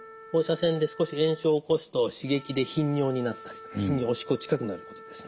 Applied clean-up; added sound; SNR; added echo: none; Wind instrument, woodwind instrument; 19 dB; none.